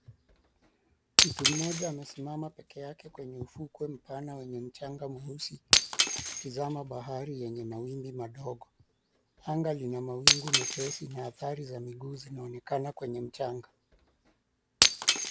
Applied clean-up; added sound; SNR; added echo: none; Shatter; -5 dB; none.